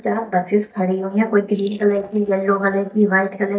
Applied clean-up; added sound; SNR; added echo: neural mask model DeepFilterNet 3.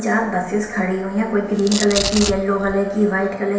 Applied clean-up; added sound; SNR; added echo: none; Domestic sounds, home sounds; 10 dB; reverberation time 0.8 s.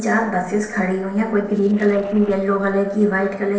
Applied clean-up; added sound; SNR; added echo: neural separator model SepFormer DNS4.